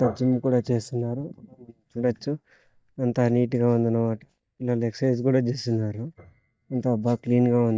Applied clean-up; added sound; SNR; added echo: neural mask model DeepFilterNet 3.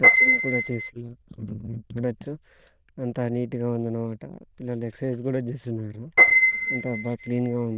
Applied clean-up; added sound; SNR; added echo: neural diffusion model UNIVERSE++.